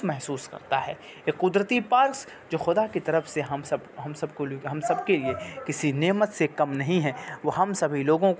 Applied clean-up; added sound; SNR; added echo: none; none; none; none.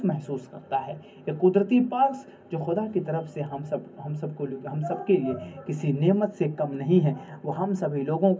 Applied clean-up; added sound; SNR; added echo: none; none; none; reverberation time 0.3 s.